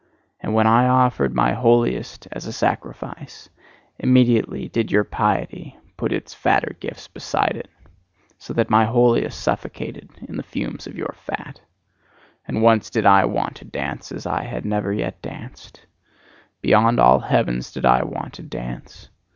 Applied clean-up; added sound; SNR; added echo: none; none; none; none.